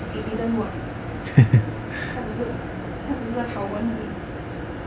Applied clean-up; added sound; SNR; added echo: none; none; none; none.